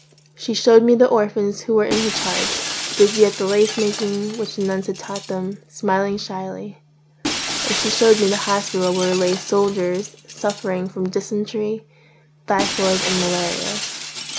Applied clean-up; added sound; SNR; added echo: none; Shatter; 8 dB; none.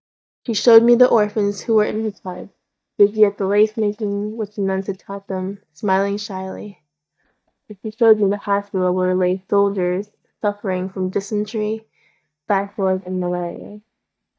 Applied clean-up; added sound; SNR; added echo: neural mask model DeepFilterNet 3.